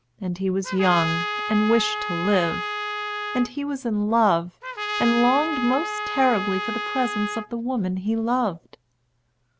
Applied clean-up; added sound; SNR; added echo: none; Trumpet; 5 dB; none.